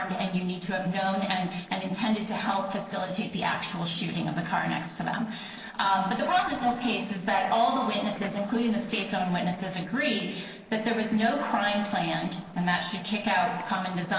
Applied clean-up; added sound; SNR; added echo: neural separator model SepFormer DNS4.